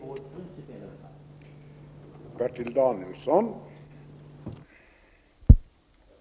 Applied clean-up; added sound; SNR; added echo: none; none; none; none.